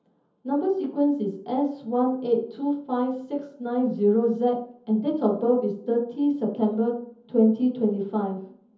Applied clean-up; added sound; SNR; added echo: none; none; none; reverberation time 0.7 s.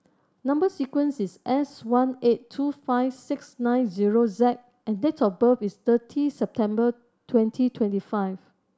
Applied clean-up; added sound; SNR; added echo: none; none; none; none.